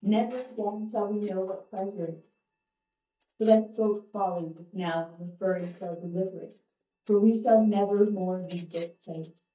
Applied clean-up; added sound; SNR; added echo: neural mask model DeepFilterNet 3.